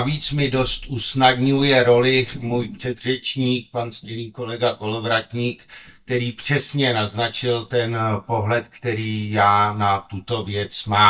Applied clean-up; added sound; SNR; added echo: neural mask model DeepFilterNet 3.